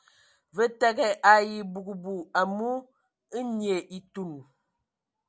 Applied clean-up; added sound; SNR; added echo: none; none; none; none.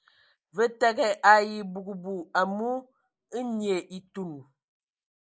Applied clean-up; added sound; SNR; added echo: neural mask model Resemble Enhance denoiser.